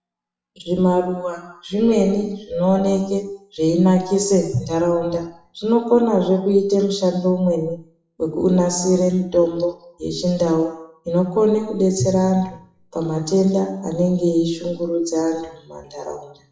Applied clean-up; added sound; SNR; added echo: classical method WPE with log-MMSE.